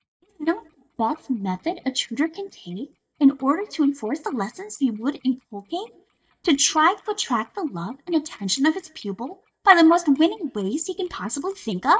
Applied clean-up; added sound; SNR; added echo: neural mask model DeepFilterNet 3.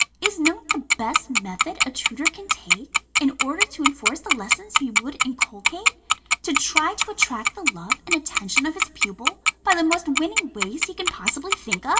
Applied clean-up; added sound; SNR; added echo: none; Tick-tock; -4 dB; reverberation time 0.4 s.